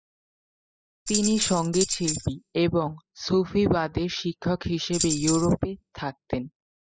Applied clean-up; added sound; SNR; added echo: classical method spectral subtraction.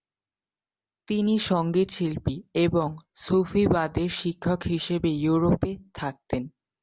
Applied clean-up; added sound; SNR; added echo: none; none; none; none.